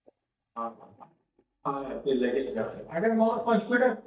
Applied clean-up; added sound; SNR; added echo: neural mask model DeepFilterNet 3.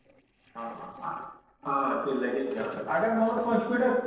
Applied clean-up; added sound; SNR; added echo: neural separator model SepFormer DNS4.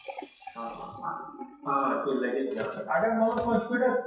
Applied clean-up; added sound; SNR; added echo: classical method WPE with log-MMSE.